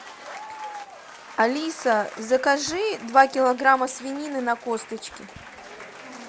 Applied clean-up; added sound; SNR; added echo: none; Applause / Crowd / Cheering; 16 dB; none.